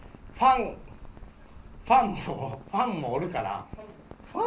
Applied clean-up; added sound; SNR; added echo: none; Rain; 17 dB; reverberation time 0.3 s.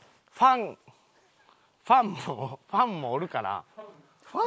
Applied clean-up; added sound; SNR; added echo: none; none; none; none.